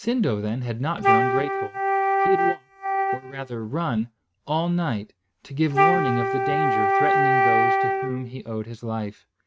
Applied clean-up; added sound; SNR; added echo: neural mask model RNNoise.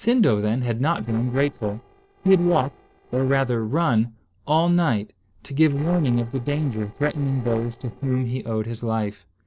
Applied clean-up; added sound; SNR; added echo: neural separator model SepFormer DNS4.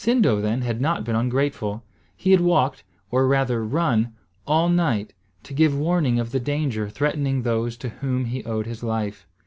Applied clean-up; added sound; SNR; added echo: none; none; none; none.